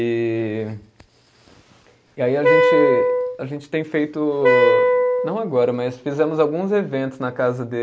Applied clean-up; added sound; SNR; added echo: none; Wind instrument, woodwind instrument; -5 dB; none.